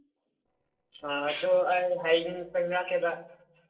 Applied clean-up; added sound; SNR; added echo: neural separator model SepFormer DNS4.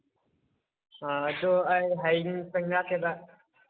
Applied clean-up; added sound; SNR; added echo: none; none; none; none.